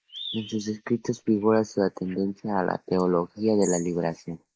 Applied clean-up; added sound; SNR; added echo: neural mask model Resemble Enhance denoiser.